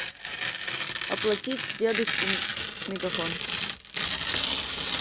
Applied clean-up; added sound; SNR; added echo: none; Tearing; -2 dB; none.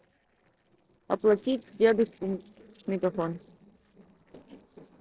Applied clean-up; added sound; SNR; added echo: neural separator model SepFormer DNS4.